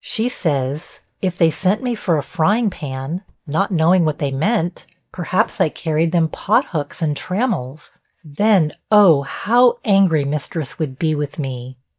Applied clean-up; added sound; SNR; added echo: neural mask model DeepFilterNet 3.